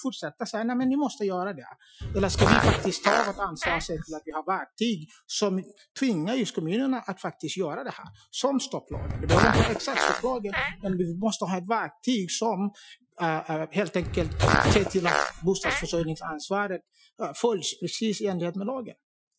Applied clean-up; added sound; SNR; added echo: classical method Wiener filter.